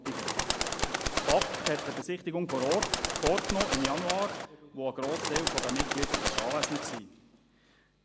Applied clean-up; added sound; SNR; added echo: none; Bird; -2 dB; none.